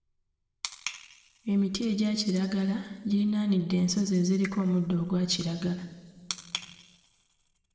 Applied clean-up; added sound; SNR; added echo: none; none; none; reverberation time 1.5 s.